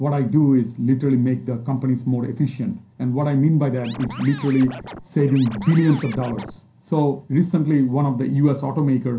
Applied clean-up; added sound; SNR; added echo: none; Scratching (performance technique); 16 dB; reverberation time 0.3 s.